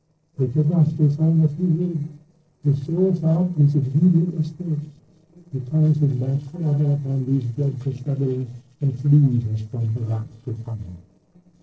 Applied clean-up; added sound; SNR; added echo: neural separator model SepFormer DNS4.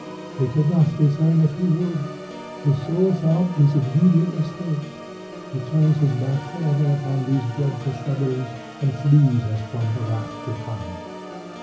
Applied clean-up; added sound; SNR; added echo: none; Organ; 14 dB; reverberation time 0.5 s.